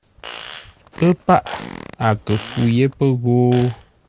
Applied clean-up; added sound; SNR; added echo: none; Fart + Fart; 18 dB; none.